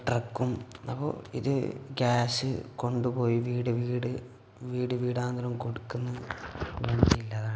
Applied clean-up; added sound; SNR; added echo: none; none; none; none.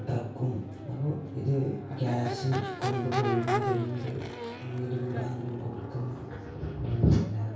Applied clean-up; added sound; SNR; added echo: none; Crowd / Race car, auto racing / Accelerating, revving, vroom; 6 dB; reverberation time 0.6 s.